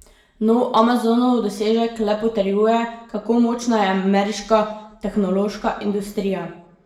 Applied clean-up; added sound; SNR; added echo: none; none; none; reverberation time 0.7 s.